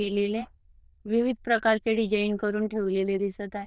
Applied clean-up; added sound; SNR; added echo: neural diffusion model UNIVERSE++.